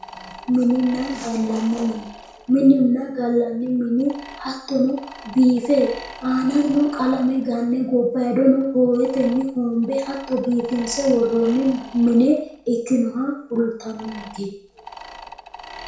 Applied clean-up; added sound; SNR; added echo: none; Mechanisms; 20 dB; reverberation time 0.6 s.